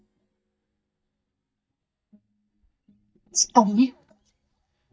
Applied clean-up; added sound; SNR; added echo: neural mask model DeepFilterNet 3.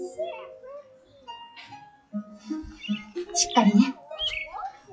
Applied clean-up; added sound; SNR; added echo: classical method WPE with log-MMSE.